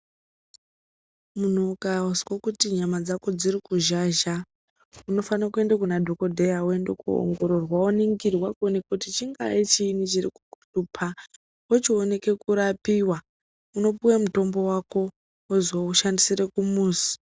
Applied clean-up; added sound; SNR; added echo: none; none; none; none.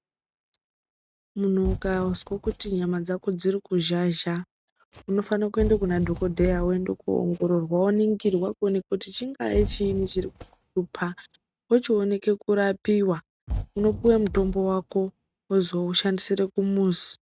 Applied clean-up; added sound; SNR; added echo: neural mask model RNNoise.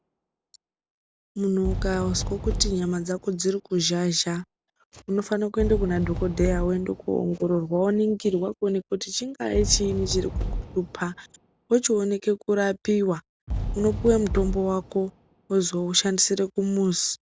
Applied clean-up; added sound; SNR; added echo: none; Fireworks; 8 dB; none.